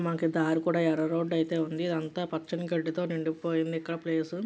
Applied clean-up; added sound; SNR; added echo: none; none; none; none.